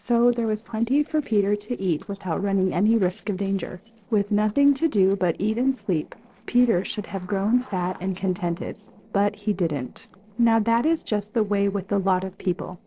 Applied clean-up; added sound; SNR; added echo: neural separator model SepFormer DNS4.